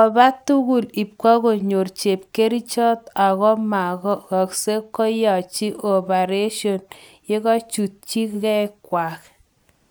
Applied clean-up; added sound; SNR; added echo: none; none; none; none.